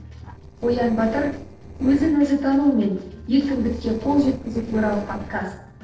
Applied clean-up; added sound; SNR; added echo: neural separator model SepFormer DNS4.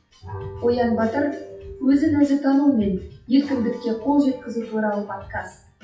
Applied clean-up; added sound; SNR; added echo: classical method WPE with log-MMSE.